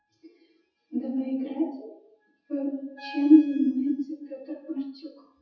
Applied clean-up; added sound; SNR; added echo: classical method WPE with log-MMSE.